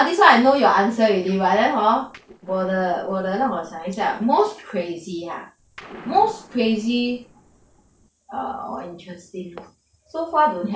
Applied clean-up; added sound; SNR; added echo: neural separator model SepFormer DNS4.